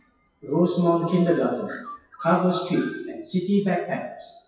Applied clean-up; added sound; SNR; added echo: classical method WPE with log-MMSE.